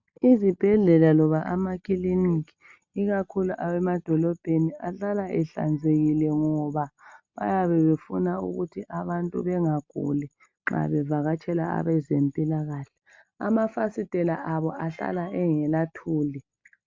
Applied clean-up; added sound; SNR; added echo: none; none; none; none.